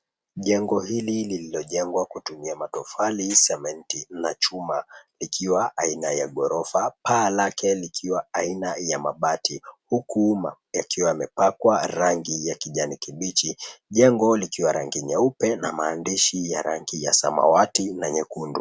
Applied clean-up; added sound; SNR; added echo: none; none; none; none.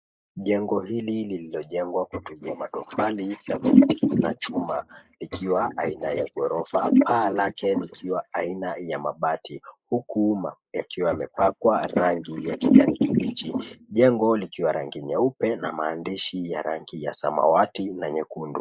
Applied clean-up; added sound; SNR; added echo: neural mask model Resemble Enhance denoiser.